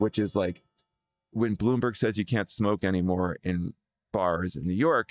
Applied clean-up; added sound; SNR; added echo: neural mask model DeepFilterNet 3.